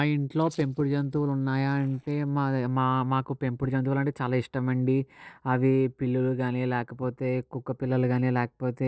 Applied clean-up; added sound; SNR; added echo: neural separator model SepFormer DNS4.